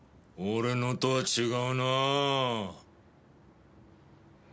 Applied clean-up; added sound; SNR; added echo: none; none; none; none.